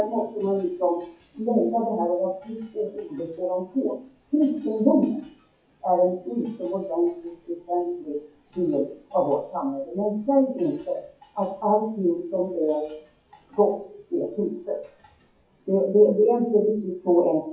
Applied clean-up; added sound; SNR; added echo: classical method WPE with log-MMSE.